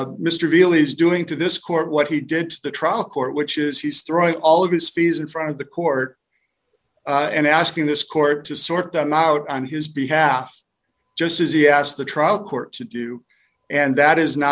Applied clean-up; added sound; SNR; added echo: none; none; none; none.